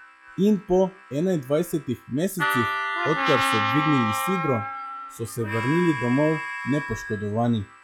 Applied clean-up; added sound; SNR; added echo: classical method log-MMSE.